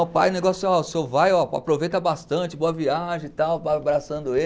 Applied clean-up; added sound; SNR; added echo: none; none; none; none.